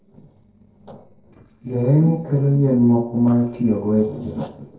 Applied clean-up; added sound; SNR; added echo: neural separator model SepFormer DNS4.